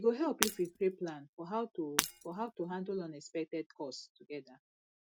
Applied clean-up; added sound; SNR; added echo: none; Shatter; 4 dB; none.